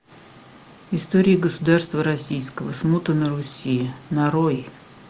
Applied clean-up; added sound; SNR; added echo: none; none; none; none.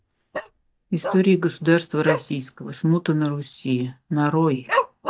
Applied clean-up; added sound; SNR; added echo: neural mask model DeepFilterNet 3.